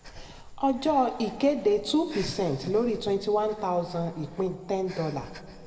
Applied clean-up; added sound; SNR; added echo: none; Breathing; 18 dB; reverberation time 1.9 s.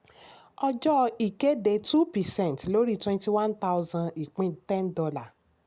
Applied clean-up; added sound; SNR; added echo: none; none; none; none.